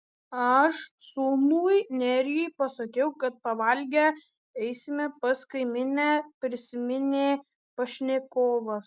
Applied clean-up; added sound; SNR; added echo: none; none; none; none.